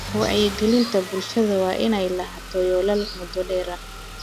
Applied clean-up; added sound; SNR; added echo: none; Engine starting / Car; 12 dB; none.